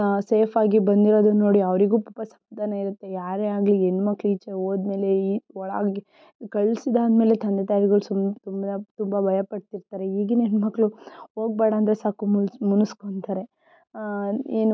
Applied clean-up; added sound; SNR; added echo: none; none; none; none.